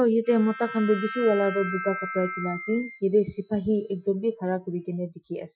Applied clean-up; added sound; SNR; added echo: classical method Wiener filter.